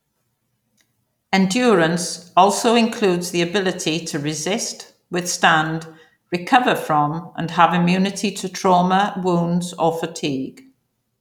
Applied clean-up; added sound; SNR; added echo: none; none; none; none.